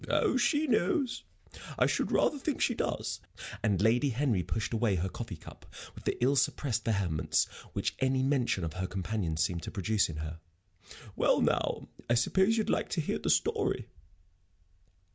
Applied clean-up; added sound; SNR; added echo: none; none; none; none.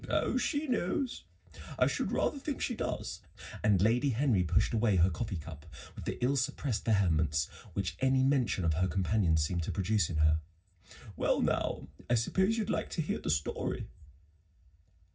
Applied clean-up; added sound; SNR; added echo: none; none; none; reverberation time 0.4 s.